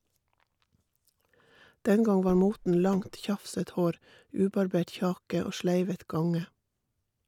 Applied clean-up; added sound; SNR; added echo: none; Car; 18 dB; none.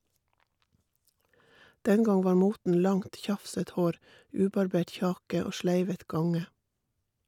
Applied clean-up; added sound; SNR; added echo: none; none; none; none.